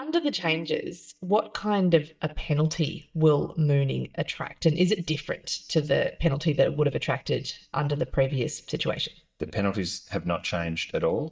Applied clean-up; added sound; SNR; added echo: neural mask model DeepFilterNet 3.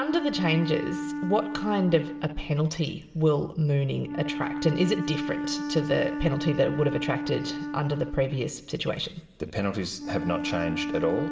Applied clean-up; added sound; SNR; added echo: none; Wind instrument, woodwind instrument; 6 dB; reverberation time 2.7 s.